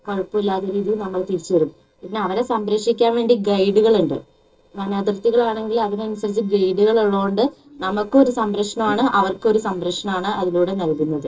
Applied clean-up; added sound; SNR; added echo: neural separator model SepFormer DNS4.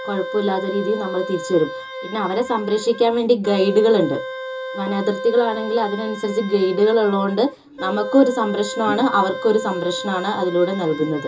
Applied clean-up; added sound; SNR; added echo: none; Wind instrument, woodwind instrument; 10 dB; reverberation time 0.2 s.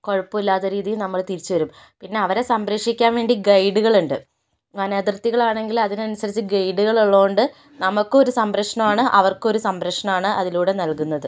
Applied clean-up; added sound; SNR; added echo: none; none; none; none.